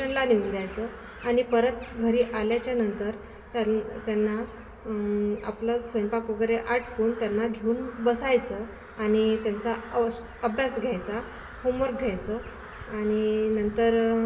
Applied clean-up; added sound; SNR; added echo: none; Crow; 19 dB; reverberation time 1.2 s.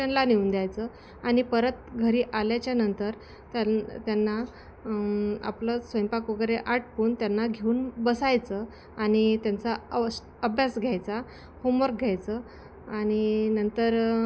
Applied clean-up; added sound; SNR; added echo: none; none; none; none.